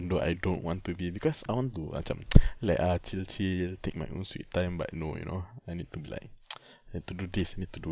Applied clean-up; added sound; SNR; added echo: none; none; none; none.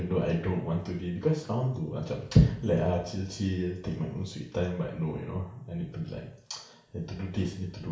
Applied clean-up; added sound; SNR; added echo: none; none; none; reverberation time 0.6 s.